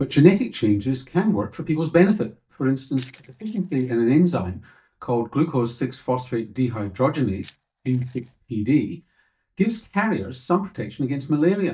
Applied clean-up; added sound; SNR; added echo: neural mask model DeepFilterNet 3.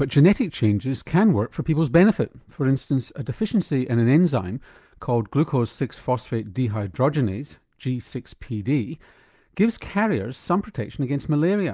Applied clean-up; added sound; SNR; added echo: none; none; none; none.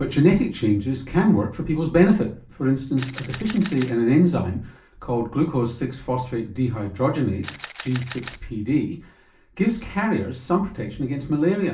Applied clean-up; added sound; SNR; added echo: none; Camera; 17 dB; reverberation time 0.4 s.